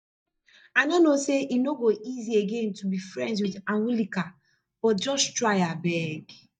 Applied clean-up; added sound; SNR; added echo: neural mask model DeepFilterNet 3.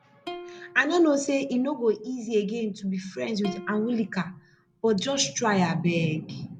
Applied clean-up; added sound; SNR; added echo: none; Plucked string instrument; 20 dB; none.